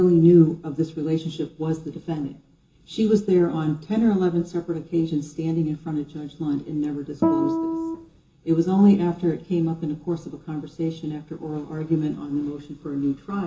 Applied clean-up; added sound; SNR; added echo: none; Guitar; 0 dB; reverberation time 0.2 s.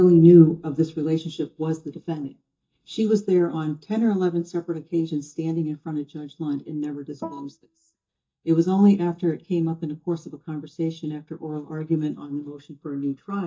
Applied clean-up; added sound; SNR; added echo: neural mask model DeepFilterNet 3.